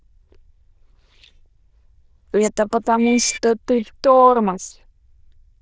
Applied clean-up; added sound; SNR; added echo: neural diffusion model UNIVERSE++.